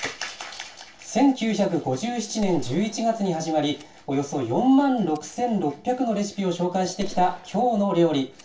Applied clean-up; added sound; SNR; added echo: none; Gunshot, gunfire; 18 dB; reverberation time 0.2 s.